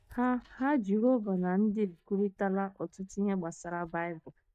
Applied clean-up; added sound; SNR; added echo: neural mask model DeepFilterNet 3.